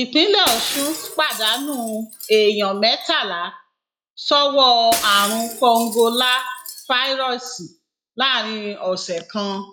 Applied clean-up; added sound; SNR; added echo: classical method log-MMSE.